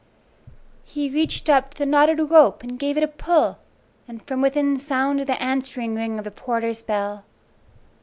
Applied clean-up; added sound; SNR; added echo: none; none; none; none.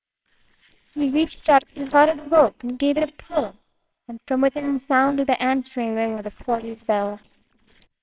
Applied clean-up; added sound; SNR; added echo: neural separator model SepFormer WHAMR!.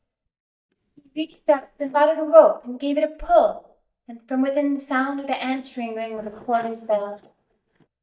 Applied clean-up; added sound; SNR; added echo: neural mask model DeepFilterNet 3.